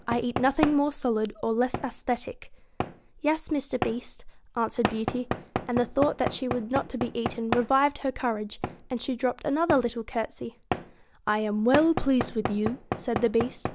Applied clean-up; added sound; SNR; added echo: none; Knock / Wood; 8 dB; none.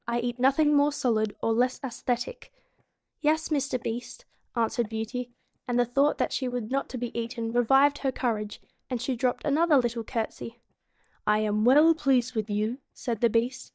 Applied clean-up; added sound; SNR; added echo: neural mask model DeepFilterNet 3.